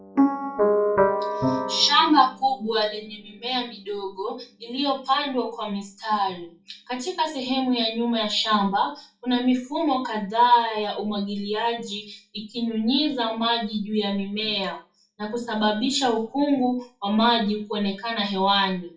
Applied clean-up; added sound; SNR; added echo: classical method WPE with log-MMSE.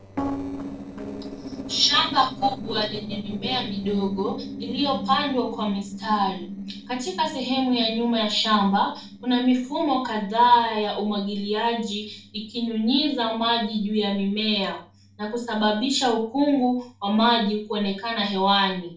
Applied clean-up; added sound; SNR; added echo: neural separator model SepFormer DNS4.